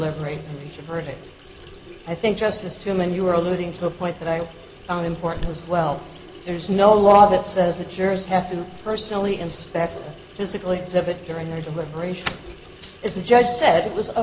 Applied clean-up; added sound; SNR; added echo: none; Sink (filling or washing) / Water tap, faucet; 18 dB; none.